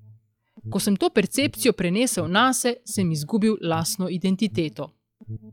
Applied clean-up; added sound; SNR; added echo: classical method log-MMSE.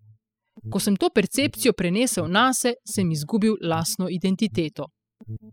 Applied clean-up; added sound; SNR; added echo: classical method spectral subtraction.